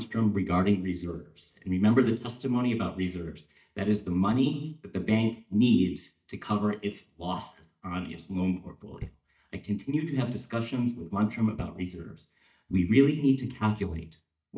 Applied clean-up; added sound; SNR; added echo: neural mask model DeepFilterNet 3.